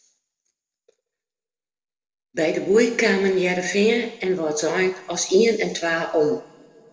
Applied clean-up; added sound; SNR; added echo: none; none; none; reverberation time 1.2 s.